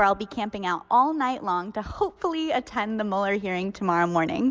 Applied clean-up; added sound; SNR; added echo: none; none; none; none.